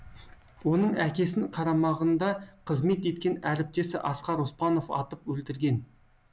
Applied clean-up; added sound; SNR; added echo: none; none; none; none.